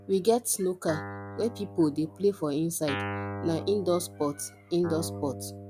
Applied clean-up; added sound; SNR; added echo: none; Guitar; 10 dB; none.